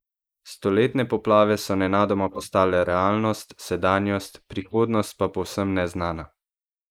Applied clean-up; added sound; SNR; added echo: neural mask model Resemble Enhance denoiser.